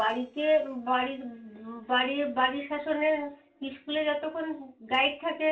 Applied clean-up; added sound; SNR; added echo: neural separator model SepFormer DNS4.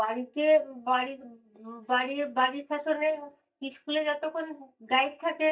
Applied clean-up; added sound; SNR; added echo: neural mask model DeepFilterNet 3.